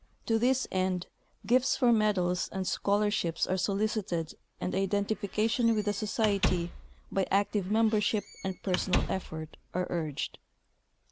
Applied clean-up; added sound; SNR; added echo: none; Squeak / Slam; 7 dB; none.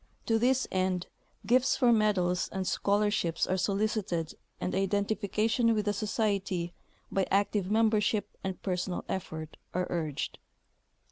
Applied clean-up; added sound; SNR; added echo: none; none; none; none.